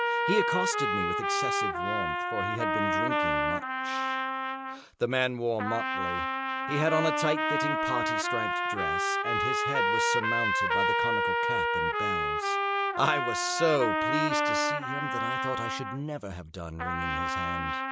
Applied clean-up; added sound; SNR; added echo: none; Trumpet; -4 dB; none.